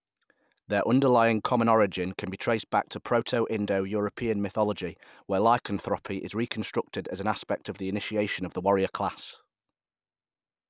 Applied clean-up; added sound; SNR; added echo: none; none; none; none.